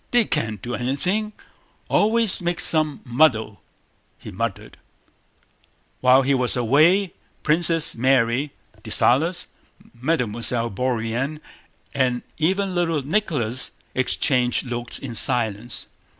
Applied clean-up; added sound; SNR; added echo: none; none; none; none.